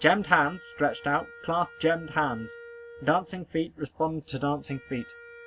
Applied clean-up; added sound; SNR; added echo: none; Wind instrument, woodwind instrument; 19 dB; none.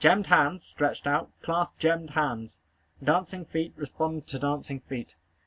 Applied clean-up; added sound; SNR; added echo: none; none; none; none.